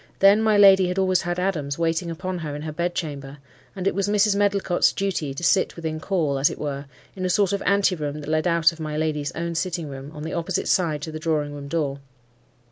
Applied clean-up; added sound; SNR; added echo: none; none; none; none.